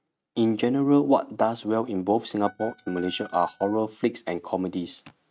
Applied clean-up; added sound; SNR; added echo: neural mask model RNNoise.